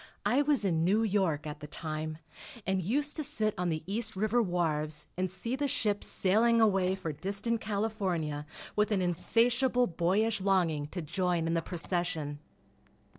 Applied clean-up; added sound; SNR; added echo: neural separator model SepFormer DNS4.